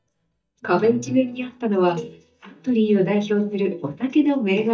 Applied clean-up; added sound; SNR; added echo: neural mask model DeepFilterNet 3.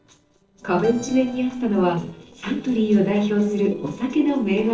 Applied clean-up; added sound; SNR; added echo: neural separator model SepFormer DNS4.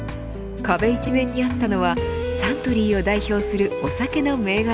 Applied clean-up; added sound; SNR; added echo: none; none; none; none.